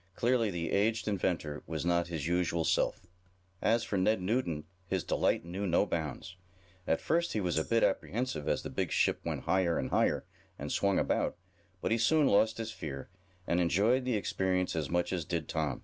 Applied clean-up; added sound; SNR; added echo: none; Tambourine; 14 dB; none.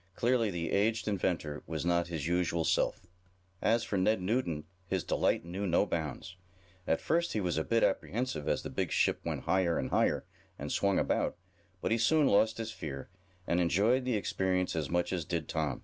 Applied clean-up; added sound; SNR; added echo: none; none; none; none.